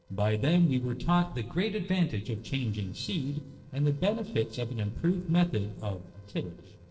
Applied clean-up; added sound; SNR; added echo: neural separator model SepFormer DNS4.